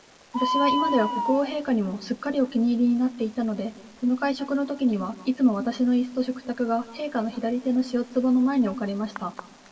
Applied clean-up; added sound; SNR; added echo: none; Bird; 10 dB; reverberation time 1.3 s.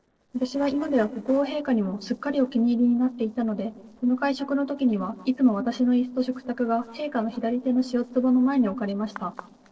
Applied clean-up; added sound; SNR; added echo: neural separator model SepFormer DNS4.